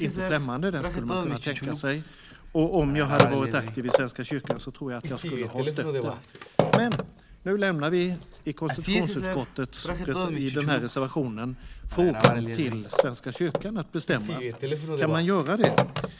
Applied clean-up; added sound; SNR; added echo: none; Telephone; 1 dB; none.